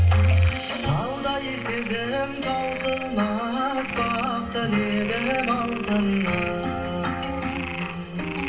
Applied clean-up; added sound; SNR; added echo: none; Frog; 13 dB; reverberation time 0.3 s.